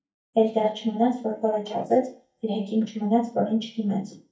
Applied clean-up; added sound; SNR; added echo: neural mask model DeepFilterNet 3.